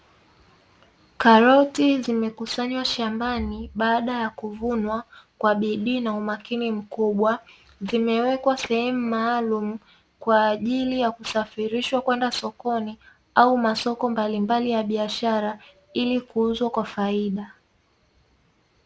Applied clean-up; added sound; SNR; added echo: none; none; none; none.